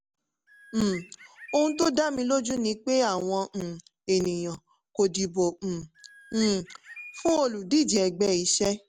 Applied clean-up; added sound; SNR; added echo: none; Bird; 19 dB; none.